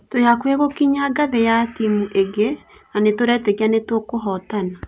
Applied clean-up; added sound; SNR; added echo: none; none; none; none.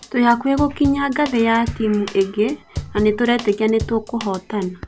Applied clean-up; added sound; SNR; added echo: none; Drum / Drum kit; 13 dB; none.